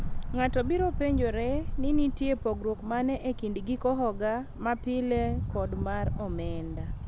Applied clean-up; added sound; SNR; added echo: none; Cricket / Motor vehicle (road); 6 dB; none.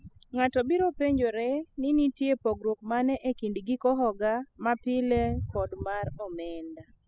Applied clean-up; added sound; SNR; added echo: classical method spectral subtraction.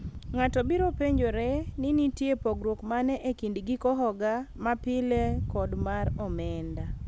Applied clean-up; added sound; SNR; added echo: none; none; none; none.